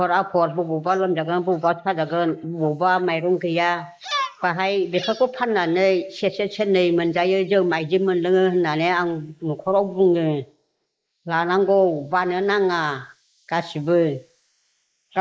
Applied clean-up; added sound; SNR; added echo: neural mask model Resemble Enhance denoiser.